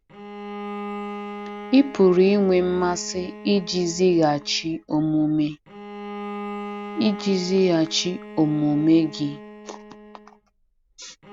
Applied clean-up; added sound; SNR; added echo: none; Bowed string instrument; 14 dB; none.